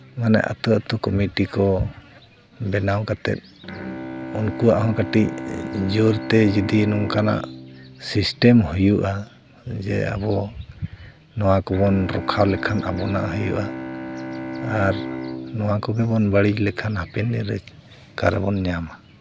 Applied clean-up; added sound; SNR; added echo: none; Bowed string instrument; 12 dB; none.